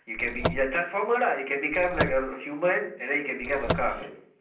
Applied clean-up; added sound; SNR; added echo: none; Car; 3 dB; reverberation time 0.6 s.